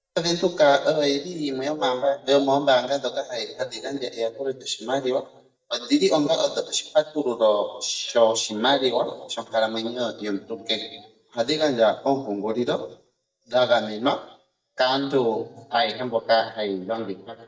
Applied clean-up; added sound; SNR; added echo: neural mask model DeepFilterNet 3.